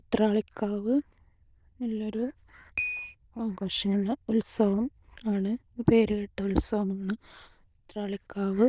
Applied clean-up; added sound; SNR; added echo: neural diffusion model UNIVERSE++.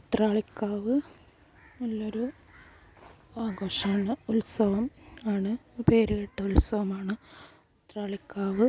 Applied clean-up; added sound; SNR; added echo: none; none; none; none.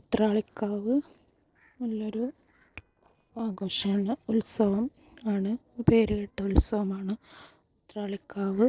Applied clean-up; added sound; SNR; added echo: neural separator model SepFormer DNS4.